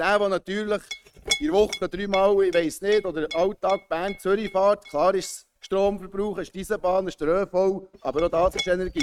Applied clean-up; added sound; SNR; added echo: neural mask model RNNoise.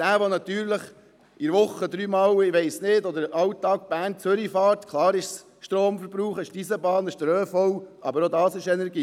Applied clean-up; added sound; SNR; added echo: none; none; none; none.